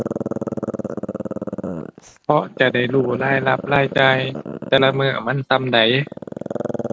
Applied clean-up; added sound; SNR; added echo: none; Growling; 8 dB; none.